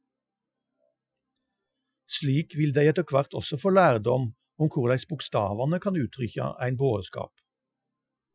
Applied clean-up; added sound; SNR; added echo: classical method Wiener filter.